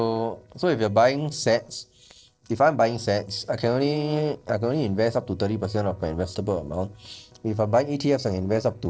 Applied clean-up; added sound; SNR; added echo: neural separator model SepFormer DNS4.